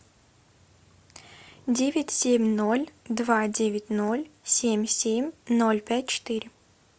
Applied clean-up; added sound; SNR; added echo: none; none; none; none.